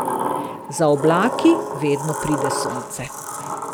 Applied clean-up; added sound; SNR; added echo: none; Sliding door; 4 dB; none.